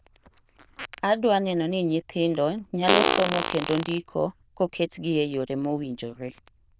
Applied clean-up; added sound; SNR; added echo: neural diffusion model UNIVERSE++.